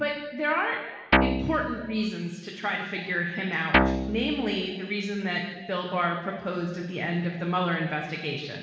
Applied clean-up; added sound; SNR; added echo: none; Guitar; -4 dB; reverberation time 1.2 s.